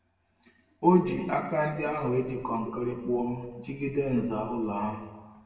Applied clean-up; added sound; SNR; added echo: none; Bathtub (filling or washing); 18 dB; reverberation time 1.1 s.